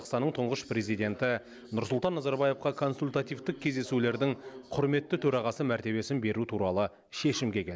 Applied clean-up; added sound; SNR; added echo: none; none; none; none.